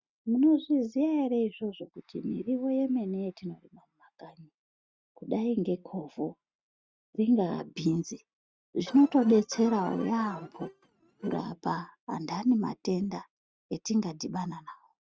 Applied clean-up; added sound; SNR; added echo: neural mask model RNNoise.